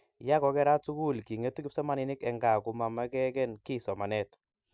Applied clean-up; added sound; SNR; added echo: none; none; none; none.